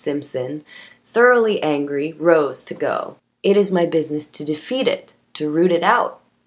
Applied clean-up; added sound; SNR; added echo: none; none; none; none.